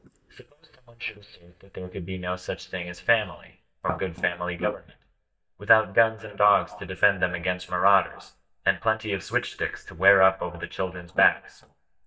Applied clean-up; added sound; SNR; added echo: neural mask model DeepFilterNet 3.